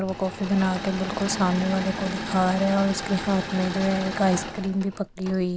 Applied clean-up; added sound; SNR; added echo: none; Engine / Mechanisms; 8 dB; none.